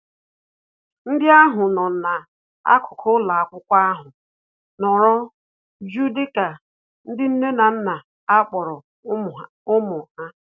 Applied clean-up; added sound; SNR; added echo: none; none; none; none.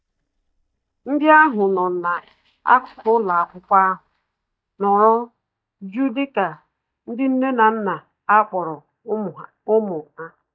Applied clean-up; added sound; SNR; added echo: neural mask model DeepFilterNet 3.